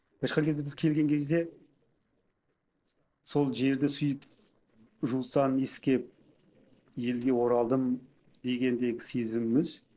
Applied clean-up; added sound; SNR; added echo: neural separator model SepFormer DNS4.